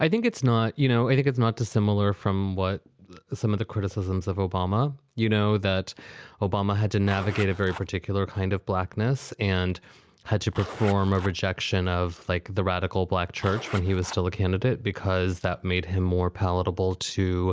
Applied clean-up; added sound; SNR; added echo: none; Zipper (clothing); 14 dB; none.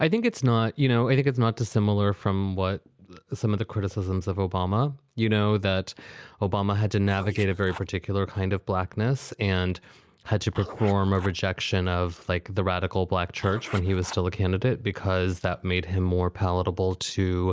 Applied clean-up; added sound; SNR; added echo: neural mask model Resemble Enhance denoiser.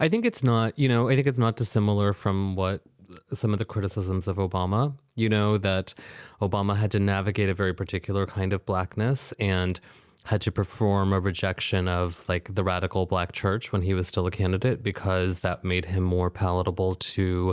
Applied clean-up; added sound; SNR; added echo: none; none; none; none.